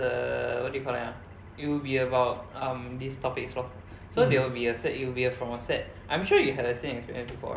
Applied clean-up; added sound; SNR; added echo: none; none; none; none.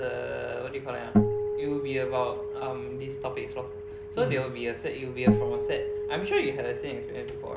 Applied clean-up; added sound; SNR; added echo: none; Acoustic guitar; -2 dB; none.